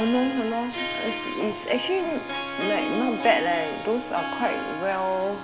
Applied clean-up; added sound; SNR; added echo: none; Harp; 5 dB; none.